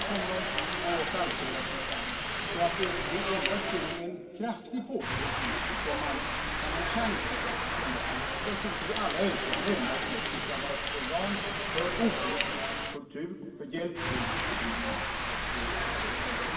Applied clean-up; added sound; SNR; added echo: none; Rain; -3 dB; reverberation time 2.7 s.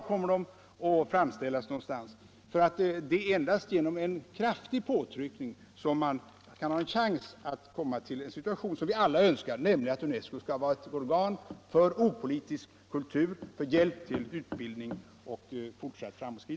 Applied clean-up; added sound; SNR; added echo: none; none; none; none.